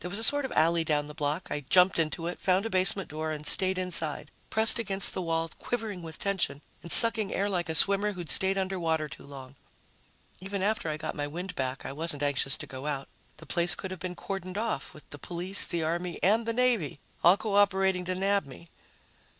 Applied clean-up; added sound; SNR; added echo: none; none; none; none.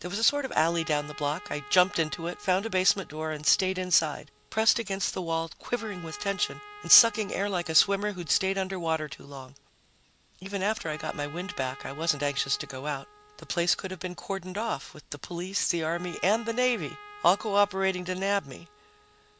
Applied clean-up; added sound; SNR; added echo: none; Trumpet; 20 dB; none.